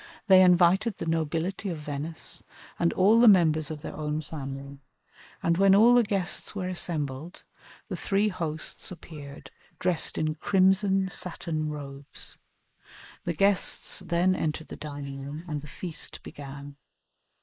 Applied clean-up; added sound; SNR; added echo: neural mask model Resemble Enhance denoiser.